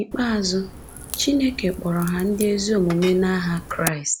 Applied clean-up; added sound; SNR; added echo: none; Crack + Chink, clink; 13 dB; none.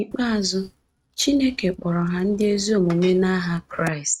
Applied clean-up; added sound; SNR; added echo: neural mask model RNNoise.